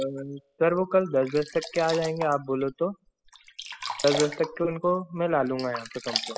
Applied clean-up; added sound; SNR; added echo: classical method spectral subtraction.